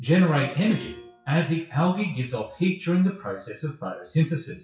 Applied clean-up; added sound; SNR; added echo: classical method WPE with log-MMSE.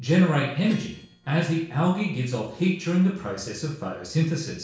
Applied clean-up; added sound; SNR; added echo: neural separator model SepFormer DNS4.